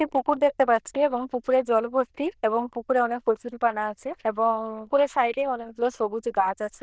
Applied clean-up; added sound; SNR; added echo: neural diffusion model UNIVERSE++.